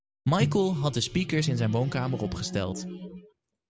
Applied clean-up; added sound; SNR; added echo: none; Microwave oven; 6 dB; none.